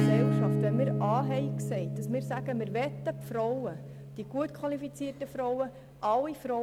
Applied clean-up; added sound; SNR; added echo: none; Acoustic guitar / Strum; 0 dB; none.